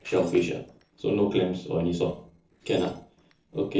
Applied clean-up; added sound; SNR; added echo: neural separator model SepFormer DNS4.